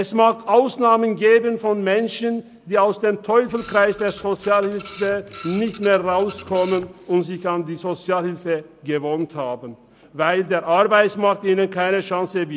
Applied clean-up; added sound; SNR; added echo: none; Printer; 16 dB; none.